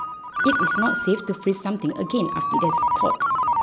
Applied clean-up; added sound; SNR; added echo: none; Ringtone; -2 dB; none.